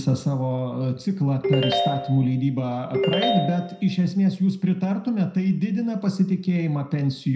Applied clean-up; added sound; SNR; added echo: none; Ringtone; 3 dB; reverberation time 0.5 s.